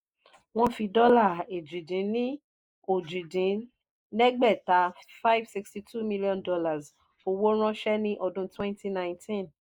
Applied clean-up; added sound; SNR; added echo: neural mask model Resemble Enhance denoiser.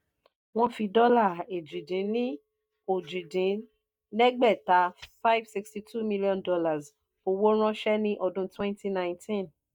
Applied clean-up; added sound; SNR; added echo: neural mask model DeepFilterNet 3.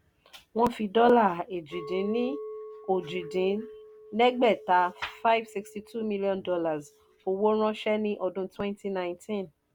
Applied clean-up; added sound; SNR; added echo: none; Chink, clink; 17 dB; none.